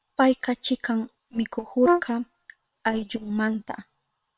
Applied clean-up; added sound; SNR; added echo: neural separator model SepFormer WHAM!.